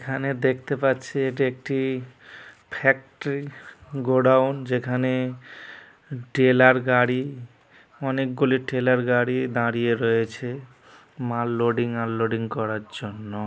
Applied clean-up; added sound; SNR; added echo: none; none; none; none.